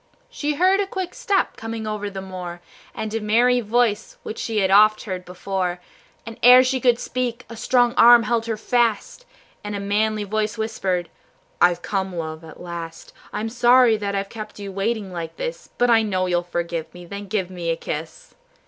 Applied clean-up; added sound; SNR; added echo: none; none; none; none.